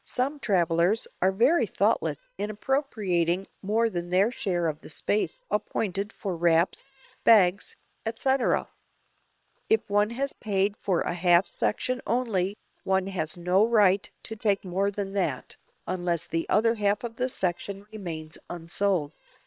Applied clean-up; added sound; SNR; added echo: neural separator model SepFormer WHAM!.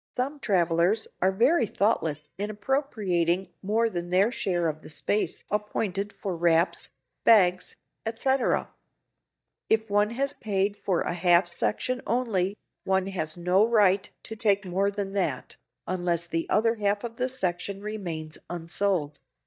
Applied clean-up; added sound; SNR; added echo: neural mask model DeepFilterNet 3.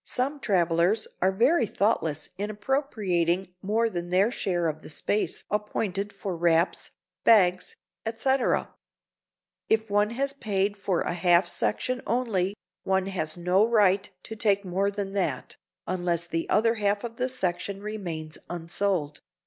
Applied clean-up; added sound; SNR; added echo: none; none; none; none.